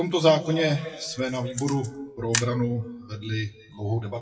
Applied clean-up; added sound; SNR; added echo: classical method WPE with log-MMSE.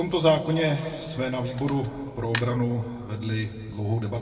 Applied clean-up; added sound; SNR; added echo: none; Camera; 10 dB; reverberation time 2.5 s.